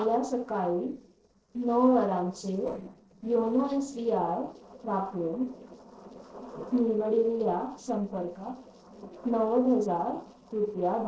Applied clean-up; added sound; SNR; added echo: neural separator model SepFormer DNS4.